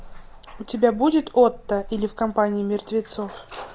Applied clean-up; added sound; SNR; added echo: none; Cricket / Motor vehicle (road); 19 dB; none.